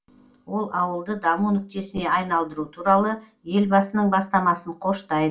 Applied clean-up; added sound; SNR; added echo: none; none; none; reverberation time 0.2 s.